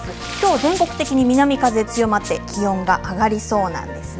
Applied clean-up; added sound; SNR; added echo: none; Rattle (instrument) + Splash, splatter; 17 dB; none.